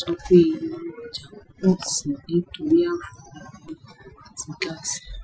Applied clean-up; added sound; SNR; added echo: classical method Wiener filter.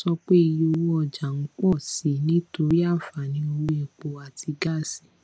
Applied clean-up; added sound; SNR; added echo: none; none; none; none.